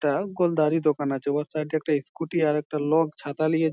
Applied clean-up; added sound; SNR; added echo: none; none; none; none.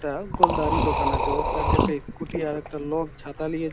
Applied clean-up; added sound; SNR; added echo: none; Liquid; -4 dB; none.